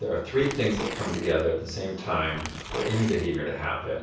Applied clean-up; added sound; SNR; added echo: none; Tearing; 12 dB; reverberation time 0.6 s.